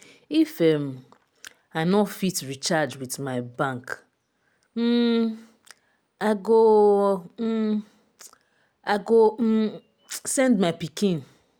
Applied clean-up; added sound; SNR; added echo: none; none; none; none.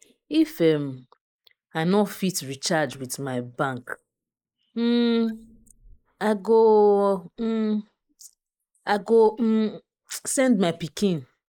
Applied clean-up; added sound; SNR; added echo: neural mask model Resemble Enhance denoiser.